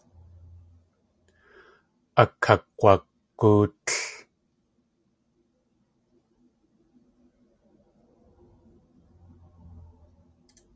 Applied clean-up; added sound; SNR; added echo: none; none; none; none.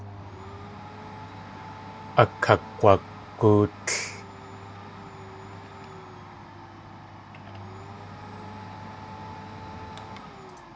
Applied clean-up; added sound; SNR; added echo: none; Domestic sounds, home sounds; 12 dB; none.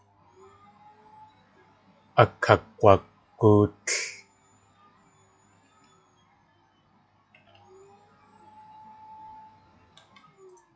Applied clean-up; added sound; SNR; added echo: classical method log-MMSE.